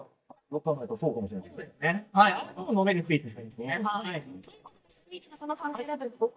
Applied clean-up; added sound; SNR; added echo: neural mask model DeepFilterNet 3.